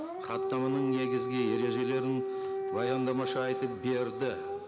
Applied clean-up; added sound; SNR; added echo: none; Siren / Dog; 1 dB; none.